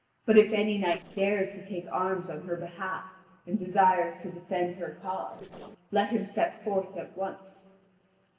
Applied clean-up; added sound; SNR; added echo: neural separator model SepFormer DNS4.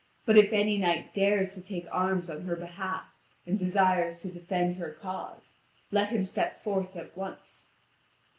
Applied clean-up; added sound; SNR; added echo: none; none; none; none.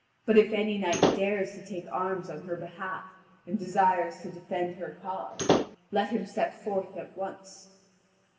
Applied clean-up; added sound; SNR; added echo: none; Slam / Wood; -5 dB; reverberation time 3.0 s.